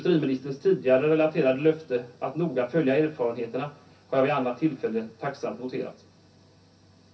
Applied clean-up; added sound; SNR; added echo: none; none; none; reverberation time 0.3 s.